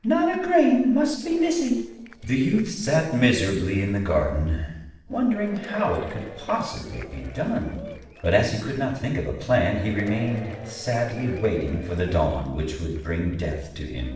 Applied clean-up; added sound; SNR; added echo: neural separator model SepFormer DNS4.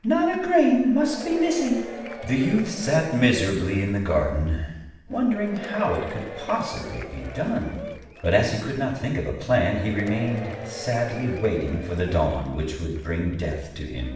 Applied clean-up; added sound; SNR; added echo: none; Applause / Crowd / Cheering; 15 dB; reverberation time 1.0 s.